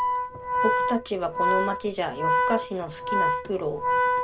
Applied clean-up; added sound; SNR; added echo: none; Organ; -4 dB; none.